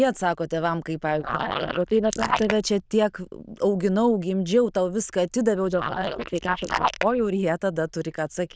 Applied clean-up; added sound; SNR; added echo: neural diffusion model UNIVERSE++.